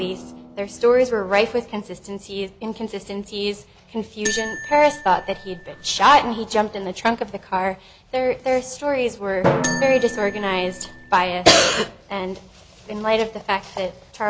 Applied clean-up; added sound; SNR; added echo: none; Marimba, xylophone + Drum; 11 dB; none.